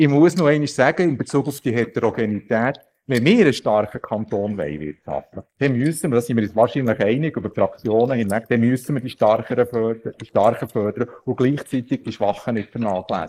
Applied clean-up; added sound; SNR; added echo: neural mask model Resemble Enhance denoiser.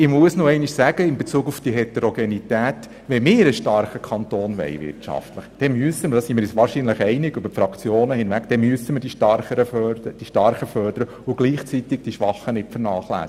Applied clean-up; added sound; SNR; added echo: none; none; none; none.